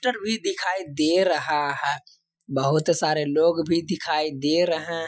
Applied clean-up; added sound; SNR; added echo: classical method Wiener filter.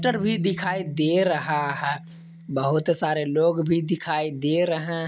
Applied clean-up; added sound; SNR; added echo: none; Bass guitar; 15 dB; none.